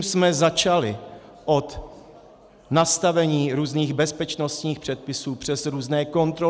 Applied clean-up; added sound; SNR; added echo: none; none; none; none.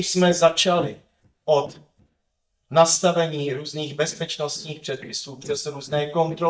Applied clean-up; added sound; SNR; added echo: neural mask model DeepFilterNet 3.